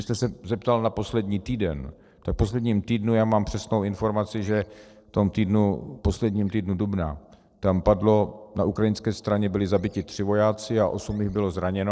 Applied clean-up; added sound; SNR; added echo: neural separator model SepFormer DNS4.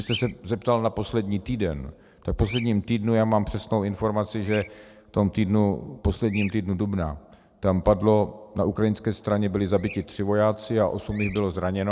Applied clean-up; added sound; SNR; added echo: none; Bird vocalization, bird call, bird song; 20 dB; none.